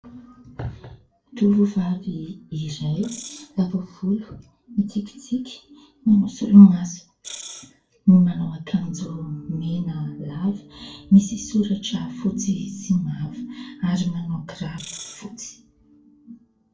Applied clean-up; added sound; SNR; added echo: neural separator model SepFormer DNS4.